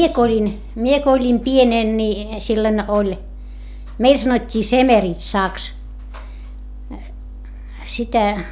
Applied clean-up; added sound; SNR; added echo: none; none; none; none.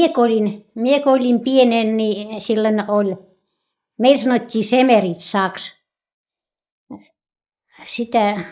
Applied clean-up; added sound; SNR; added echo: neural mask model Resemble Enhance denoiser.